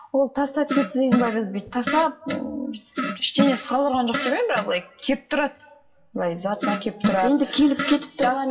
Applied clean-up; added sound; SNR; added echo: classical method WPE with log-MMSE.